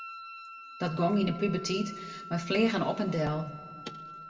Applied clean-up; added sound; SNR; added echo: none; Wind instrument, woodwind instrument; 14 dB; reverberation time 1.2 s.